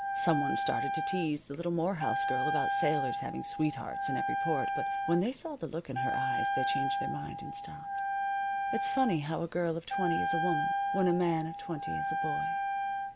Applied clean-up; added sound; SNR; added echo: none; Wind instrument, woodwind instrument; -1 dB; none.